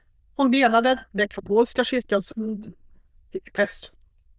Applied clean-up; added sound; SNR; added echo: neural diffusion model UNIVERSE++.